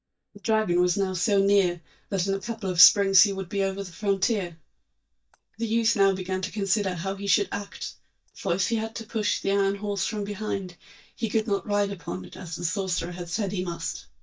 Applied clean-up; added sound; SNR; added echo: neural mask model DeepFilterNet 3.